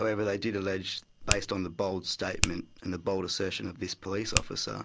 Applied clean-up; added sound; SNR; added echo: none; Finger snapping; 1 dB; none.